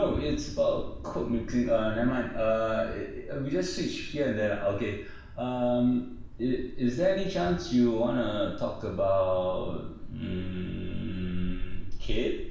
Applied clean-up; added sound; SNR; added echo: none; Thunder; 7 dB; reverberation time 0.7 s.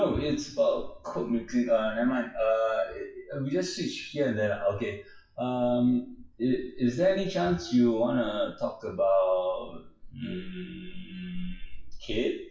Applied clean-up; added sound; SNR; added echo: classical method WPE with log-MMSE.